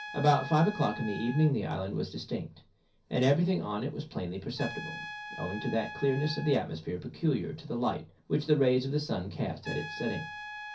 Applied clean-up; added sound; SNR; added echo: none; Trumpet; 14 dB; reverberation time 0.3 s.